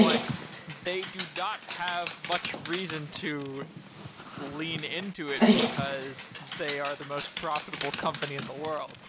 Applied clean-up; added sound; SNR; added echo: none; Dog; -3 dB; none.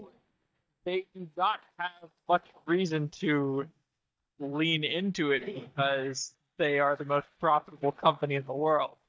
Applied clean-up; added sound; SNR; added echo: neural mask model DeepFilterNet 3.